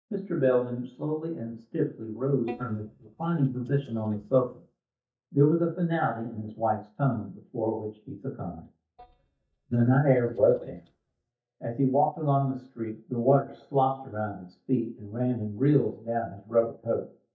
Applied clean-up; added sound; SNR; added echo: neural mask model DeepFilterNet 3.